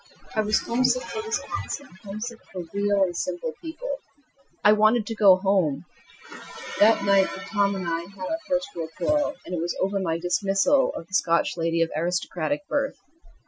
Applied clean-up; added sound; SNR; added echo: classical method Wiener filter.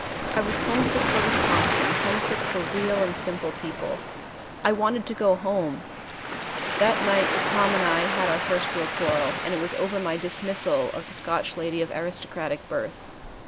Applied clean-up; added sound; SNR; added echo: none; Waves, surf; 1 dB; none.